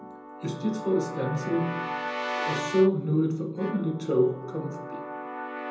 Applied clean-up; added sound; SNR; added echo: none; Keyboard (musical) / Brass instrument; 7 dB; reverberation time 0.5 s.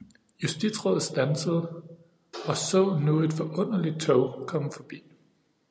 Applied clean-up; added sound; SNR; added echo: none; none; none; none.